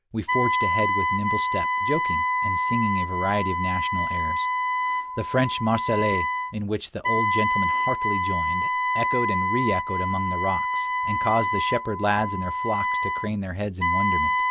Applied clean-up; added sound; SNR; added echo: none; Wind instrument, woodwind instrument; -3 dB; none.